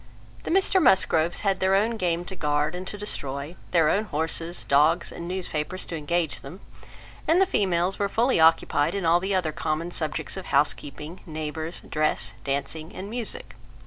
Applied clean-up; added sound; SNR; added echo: none; none; none; none.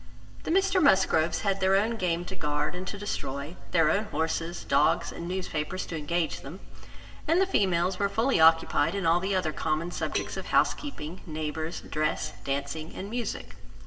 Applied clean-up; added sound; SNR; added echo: none; Cowbell; 19 dB; reverberation time 1.6 s.